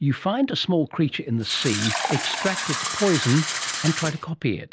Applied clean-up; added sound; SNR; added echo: none; Fill (with liquid); 4 dB; none.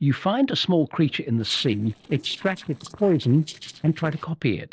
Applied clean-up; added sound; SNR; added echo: neural separator model SepFormer DNS4.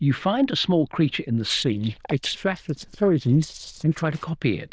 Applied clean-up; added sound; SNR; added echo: neural diffusion model UNIVERSE++.